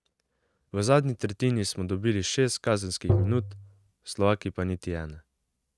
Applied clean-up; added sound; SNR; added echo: neural mask model RNNoise.